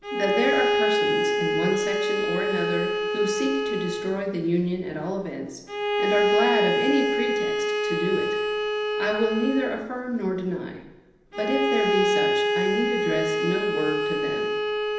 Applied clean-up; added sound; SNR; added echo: none; Bowed string instrument; -3 dB; reverberation time 0.9 s.